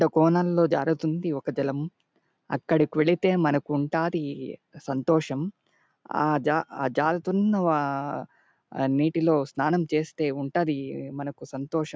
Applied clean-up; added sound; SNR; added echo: none; none; none; none.